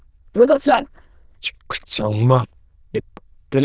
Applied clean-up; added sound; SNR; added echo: neural diffusion model UNIVERSE++.